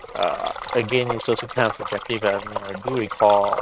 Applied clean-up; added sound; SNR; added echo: neural mask model RNNoise.